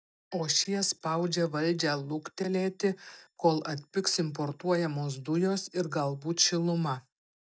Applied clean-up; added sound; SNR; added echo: neural mask model DeepFilterNet 3.